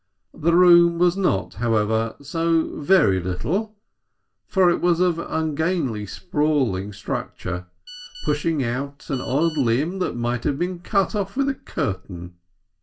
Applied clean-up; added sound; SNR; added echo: none; Telephone; 19 dB; reverberation time 0.2 s.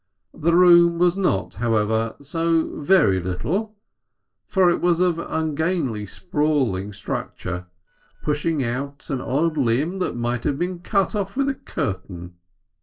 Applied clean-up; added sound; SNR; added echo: neural separator model SepFormer DNS4.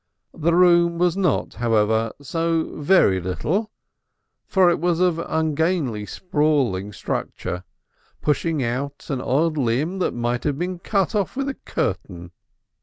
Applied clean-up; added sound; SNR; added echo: none; none; none; none.